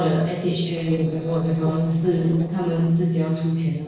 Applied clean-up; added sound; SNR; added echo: neural separator model SepFormer DNS4.